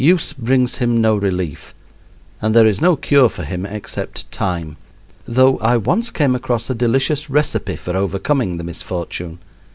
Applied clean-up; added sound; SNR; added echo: none; none; none; none.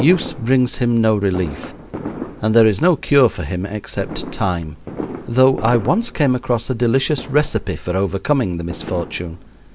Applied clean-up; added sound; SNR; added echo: none; Fireworks; 14 dB; none.